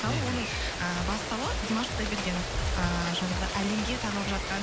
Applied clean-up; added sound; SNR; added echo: none; Rain; 3 dB; none.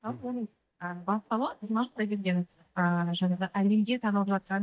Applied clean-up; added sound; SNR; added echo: neural mask model DeepFilterNet 3.